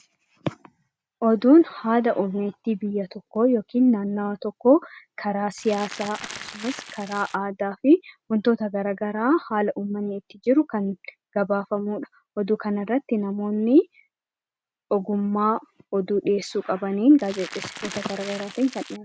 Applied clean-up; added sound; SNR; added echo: none; Crackle; 15 dB; none.